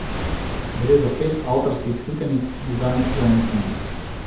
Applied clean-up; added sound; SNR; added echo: none; Waves, surf; 5 dB; reverberation time 2.1 s.